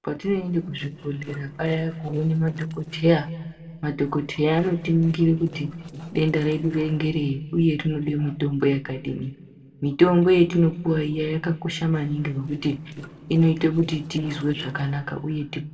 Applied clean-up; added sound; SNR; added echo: neural separator model SepFormer DNS4.